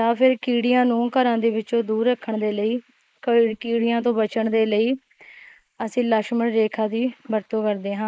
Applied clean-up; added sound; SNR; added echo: neural mask model Resemble Enhance denoiser.